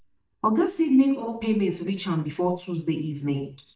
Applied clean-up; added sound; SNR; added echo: neural mask model DeepFilterNet 3.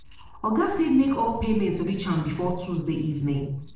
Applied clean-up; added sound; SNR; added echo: neural separator model SepFormer DNS4.